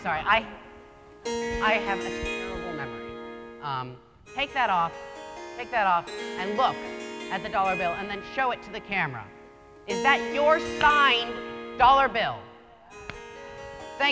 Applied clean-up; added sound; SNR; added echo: none; Harp; 9 dB; none.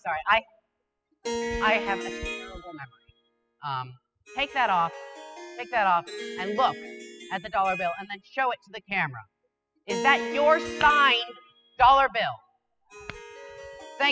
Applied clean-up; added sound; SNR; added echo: classical method spectral subtraction.